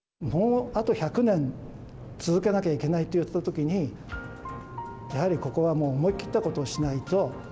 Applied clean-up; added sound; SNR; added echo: none; none; none; none.